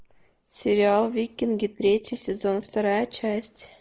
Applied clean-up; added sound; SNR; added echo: neural mask model Resemble Enhance denoiser.